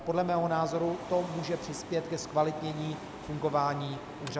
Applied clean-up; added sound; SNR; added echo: none; Mechanical fan; 11 dB; none.